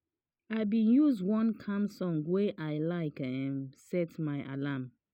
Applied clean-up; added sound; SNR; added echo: none; none; none; none.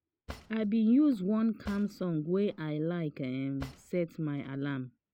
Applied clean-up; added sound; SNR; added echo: none; Cutlery, silverware / Drawer open or close; 20 dB; none.